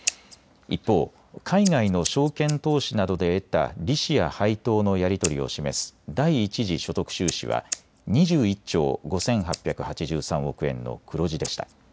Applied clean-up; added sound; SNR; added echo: none; Scissors; 15 dB; none.